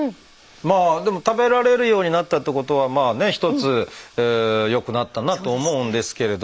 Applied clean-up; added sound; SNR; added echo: neural mask model Resemble Enhance denoiser.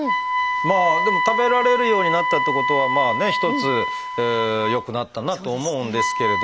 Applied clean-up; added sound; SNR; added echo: none; Wind instrument, woodwind instrument; 0 dB; none.